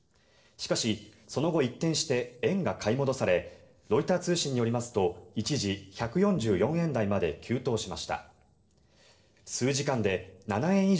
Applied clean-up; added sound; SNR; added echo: neural separator model SepFormer DNS4.